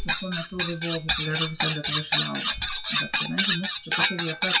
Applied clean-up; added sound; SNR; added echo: classical method WPE with log-MMSE.